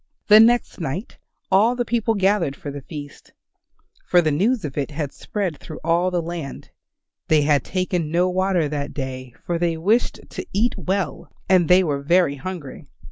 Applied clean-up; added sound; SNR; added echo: none; none; none; none.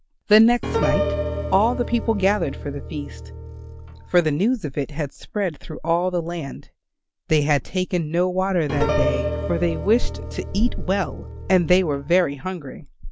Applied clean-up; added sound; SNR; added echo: none; Piano; 5 dB; none.